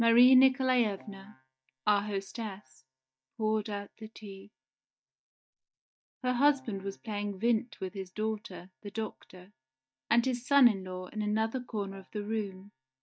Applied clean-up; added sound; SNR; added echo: neural mask model DeepFilterNet 3.